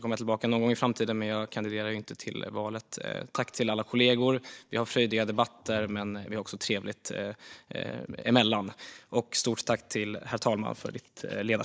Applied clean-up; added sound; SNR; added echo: neural mask model DeepFilterNet 3.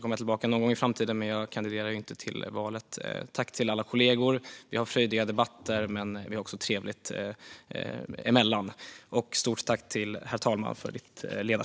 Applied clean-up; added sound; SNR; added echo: none; none; none; none.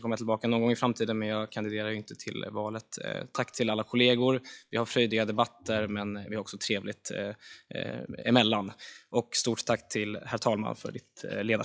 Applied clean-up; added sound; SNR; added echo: classical method log-MMSE.